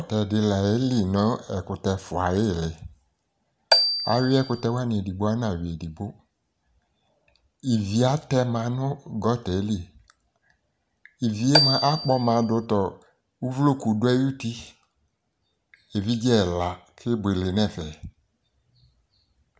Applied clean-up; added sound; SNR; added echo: none; Marimba, xylophone; -1 dB; none.